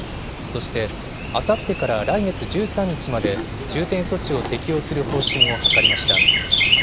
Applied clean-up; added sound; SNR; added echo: none; Chirp, tweet; -2 dB; none.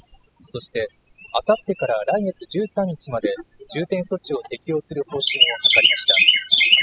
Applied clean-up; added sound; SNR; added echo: classical method spectral subtraction.